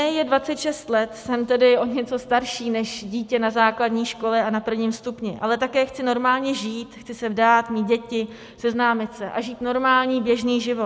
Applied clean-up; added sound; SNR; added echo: none; none; none; none.